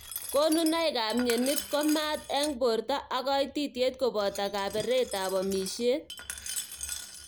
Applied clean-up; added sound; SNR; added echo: none; Glass; 12 dB; none.